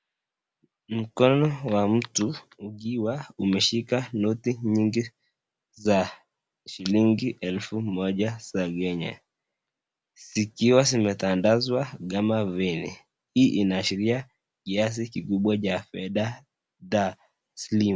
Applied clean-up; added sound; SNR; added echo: none; none; none; none.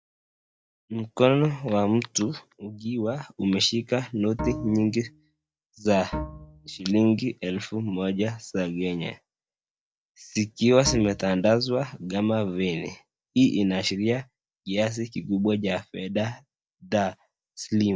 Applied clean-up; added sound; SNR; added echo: neural mask model DeepFilterNet 3.